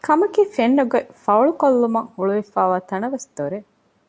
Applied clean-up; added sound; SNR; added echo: none; none; none; none.